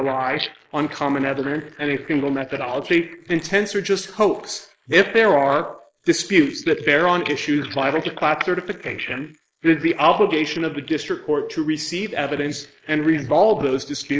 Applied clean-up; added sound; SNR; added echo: neural mask model Resemble Enhance denoiser.